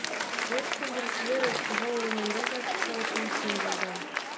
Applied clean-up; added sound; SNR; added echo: none; Applause; -4 dB; none.